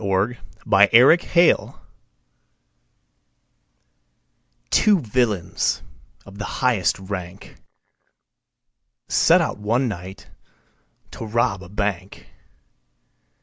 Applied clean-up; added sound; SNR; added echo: none; none; none; none.